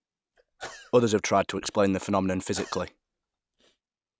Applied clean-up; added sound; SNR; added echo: none; Sneeze / Cough; 20 dB; none.